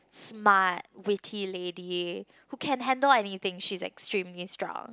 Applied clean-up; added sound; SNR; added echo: none; none; none; none.